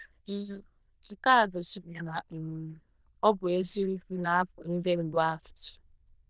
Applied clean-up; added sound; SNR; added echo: neural diffusion model UNIVERSE++.